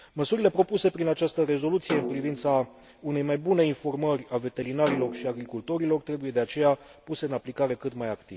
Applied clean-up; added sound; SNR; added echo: none; Snare drum; 12 dB; none.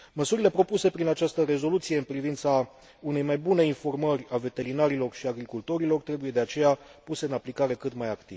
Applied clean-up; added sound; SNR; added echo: none; none; none; none.